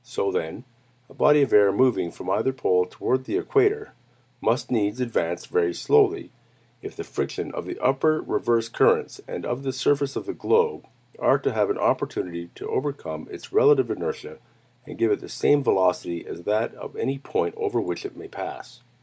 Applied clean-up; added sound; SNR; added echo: none; none; none; none.